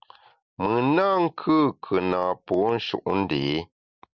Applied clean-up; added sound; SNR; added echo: none; none; none; none.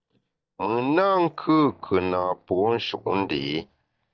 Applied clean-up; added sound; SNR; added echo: neural mask model DeepFilterNet 3.